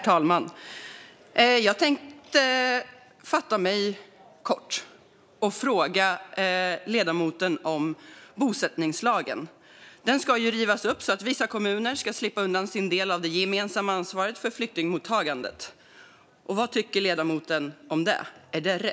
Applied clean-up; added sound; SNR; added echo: none; none; none; none.